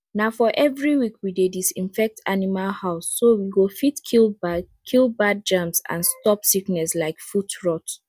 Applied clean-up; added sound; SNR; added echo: none; none; none; none.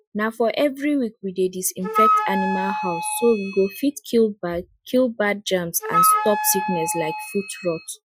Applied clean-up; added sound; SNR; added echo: classical method Wiener filter.